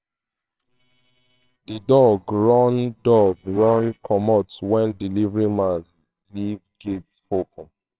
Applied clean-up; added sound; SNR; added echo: neural separator model SepFormer WHAMR!.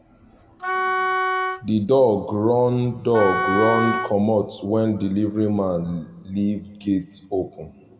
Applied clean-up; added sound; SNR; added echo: none; Wind instrument, woodwind instrument; 3 dB; reverberation time 1.6 s.